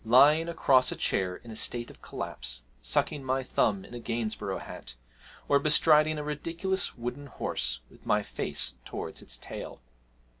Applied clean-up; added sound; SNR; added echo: none; none; none; none.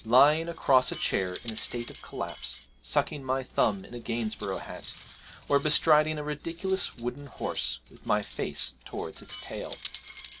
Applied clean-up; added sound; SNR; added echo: none; Cutlery, silverware; 19 dB; none.